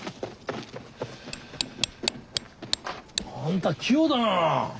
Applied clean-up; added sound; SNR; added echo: none; Tick; 6 dB; none.